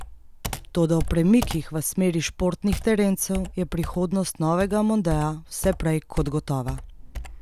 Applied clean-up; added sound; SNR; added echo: none; Computer keyboard; 10 dB; none.